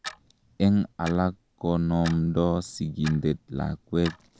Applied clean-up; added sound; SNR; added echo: none; Clock; 19 dB; none.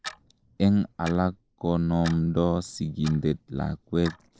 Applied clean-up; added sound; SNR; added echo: neural mask model Resemble Enhance denoiser.